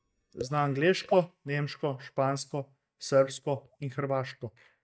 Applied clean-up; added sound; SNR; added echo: neural mask model DeepFilterNet 3.